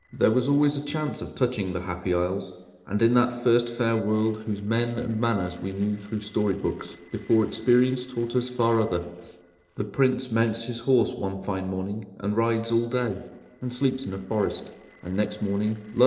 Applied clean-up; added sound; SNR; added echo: neural separator model SepFormer DNS4.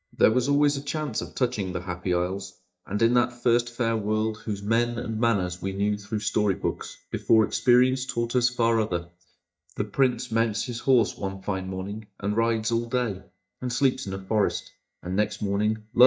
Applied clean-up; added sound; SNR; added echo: neural mask model DeepFilterNet 3.